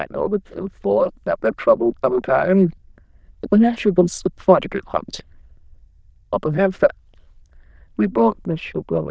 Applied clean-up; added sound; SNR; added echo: neural diffusion model UNIVERSE++.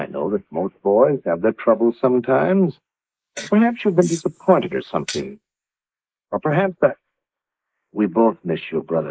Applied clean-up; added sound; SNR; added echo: neural mask model Resemble Enhance denoiser.